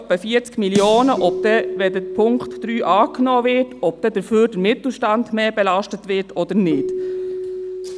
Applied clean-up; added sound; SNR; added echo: none; Snare drum + Keyboard (musical); 10 dB; none.